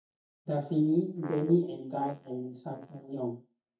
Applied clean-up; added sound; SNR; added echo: neural mask model DeepFilterNet 3.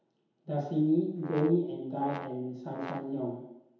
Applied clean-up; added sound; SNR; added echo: none; Brass instrument; 13 dB; reverberation time 1.0 s.